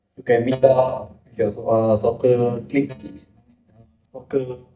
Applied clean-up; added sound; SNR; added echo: neural mask model DeepFilterNet 3.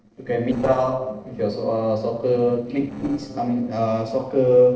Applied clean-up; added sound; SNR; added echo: neural separator model SepFormer DNS4.